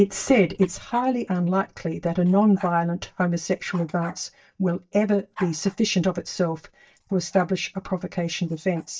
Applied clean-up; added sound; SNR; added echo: neural mask model DeepFilterNet 3.